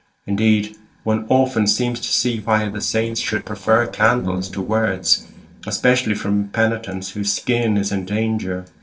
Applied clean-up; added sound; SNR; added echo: neural separator model SepFormer DNS4.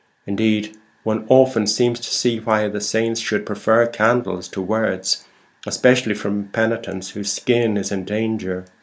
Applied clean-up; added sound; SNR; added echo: none; none; none; none.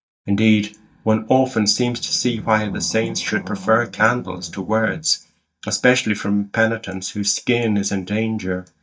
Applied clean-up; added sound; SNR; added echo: neural mask model DeepFilterNet 3.